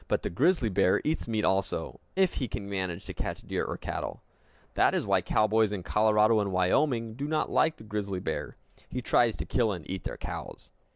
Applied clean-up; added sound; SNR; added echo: none; none; none; none.